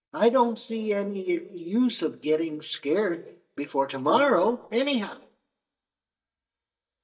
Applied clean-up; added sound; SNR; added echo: neural mask model DeepFilterNet 3.